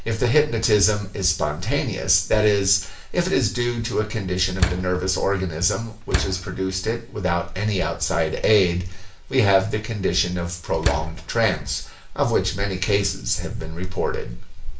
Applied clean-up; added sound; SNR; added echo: none; Slam; 7 dB; reverberation time 0.4 s.